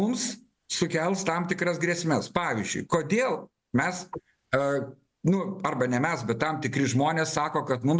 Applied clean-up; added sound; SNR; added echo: none; none; none; none.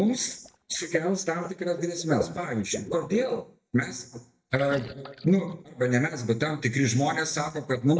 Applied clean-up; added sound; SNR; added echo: neural mask model DeepFilterNet 3.